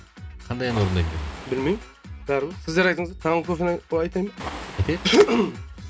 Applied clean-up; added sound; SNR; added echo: none; Waves, surf; 13 dB; reverberation time 0.3 s.